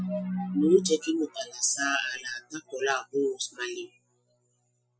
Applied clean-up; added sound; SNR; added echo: classical method Wiener filter.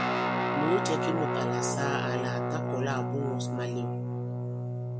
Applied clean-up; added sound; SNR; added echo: none; Guitar; -5 dB; none.